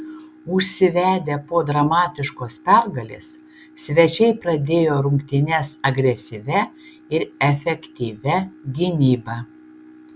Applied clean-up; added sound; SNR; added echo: none; none; none; none.